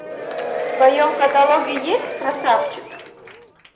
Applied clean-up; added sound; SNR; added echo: none; Applause / Crowd / Cheering; 8 dB; reverberation time 0.8 s.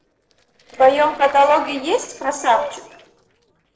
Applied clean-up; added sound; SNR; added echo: neural separator model SepFormer DNS4.